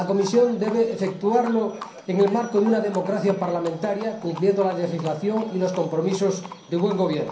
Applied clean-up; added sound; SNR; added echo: none; Livestock, farm animals, working animals; 17 dB; reverberation time 0.6 s.